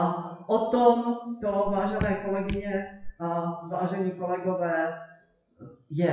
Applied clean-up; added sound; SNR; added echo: classical method WPE with log-MMSE.